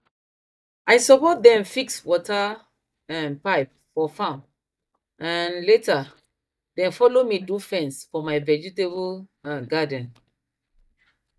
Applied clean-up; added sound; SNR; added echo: neural mask model DeepFilterNet 3.